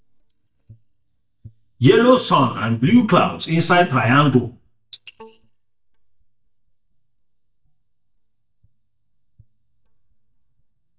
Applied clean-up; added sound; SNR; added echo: neural mask model DeepFilterNet 3.